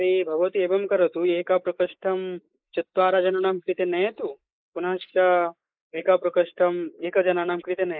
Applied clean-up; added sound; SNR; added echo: neural mask model Resemble Enhance denoiser.